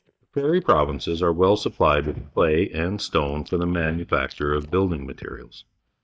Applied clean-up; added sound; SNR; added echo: neural mask model DeepFilterNet 3.